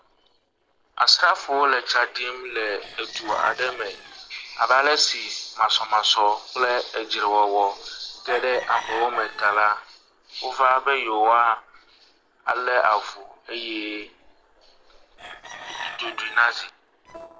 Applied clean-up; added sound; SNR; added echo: neural separator model SepFormer DNS4.